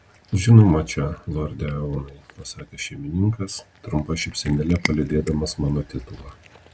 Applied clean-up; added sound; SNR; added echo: none; Cat; 18 dB; none.